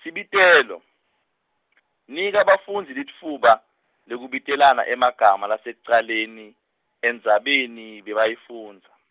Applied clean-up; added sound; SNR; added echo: none; none; none; none.